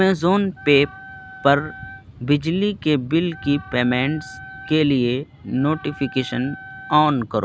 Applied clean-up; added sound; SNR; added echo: none; Wind instrument, woodwind instrument; 19 dB; none.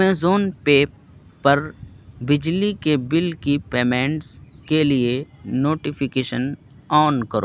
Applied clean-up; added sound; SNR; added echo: none; none; none; none.